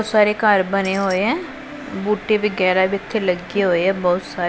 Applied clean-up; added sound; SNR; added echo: none; Tambourine; 20 dB; none.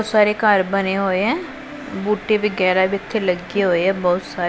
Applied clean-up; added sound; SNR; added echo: none; none; none; none.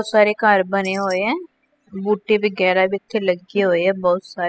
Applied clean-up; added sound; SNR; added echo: classical method spectral subtraction.